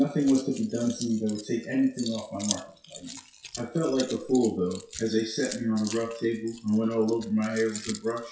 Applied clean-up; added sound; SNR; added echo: classical method WPE with log-MMSE.